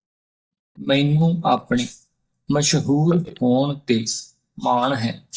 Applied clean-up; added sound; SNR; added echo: neural mask model DeepFilterNet 3.